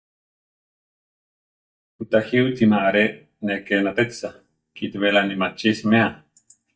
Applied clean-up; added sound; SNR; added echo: neural mask model DeepFilterNet 3.